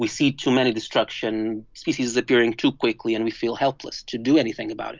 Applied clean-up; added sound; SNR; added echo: none; none; none; none.